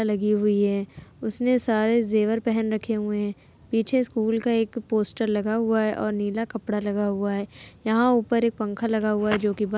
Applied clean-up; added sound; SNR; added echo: none; none; none; none.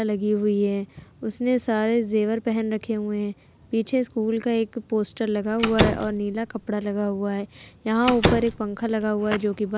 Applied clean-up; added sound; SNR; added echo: none; Slam; 3 dB; none.